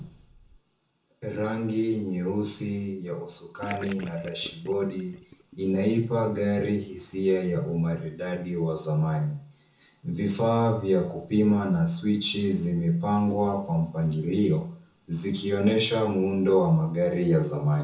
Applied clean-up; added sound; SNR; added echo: none; Gurgling / Liquid; 16 dB; reverberation time 0.6 s.